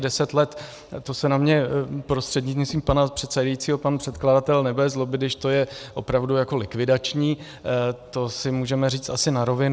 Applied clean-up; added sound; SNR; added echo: none; none; none; none.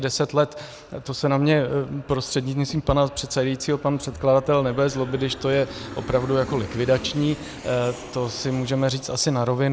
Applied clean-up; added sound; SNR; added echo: none; Aircraft; 17 dB; none.